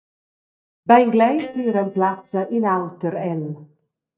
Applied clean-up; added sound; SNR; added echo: neural mask model DeepFilterNet 3.